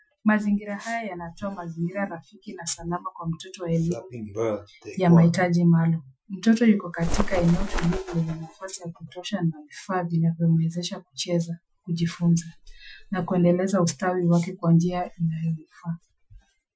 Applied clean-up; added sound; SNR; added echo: classical method Wiener filter.